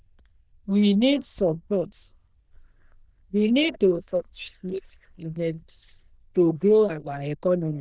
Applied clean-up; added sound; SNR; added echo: neural diffusion model UNIVERSE++.